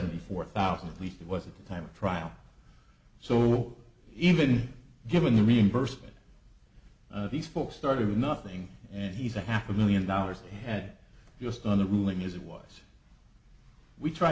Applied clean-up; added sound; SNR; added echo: none; none; none; none.